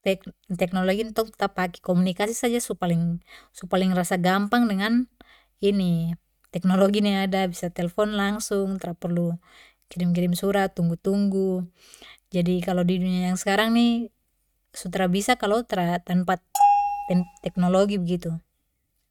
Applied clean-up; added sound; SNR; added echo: neural mask model RNNoise.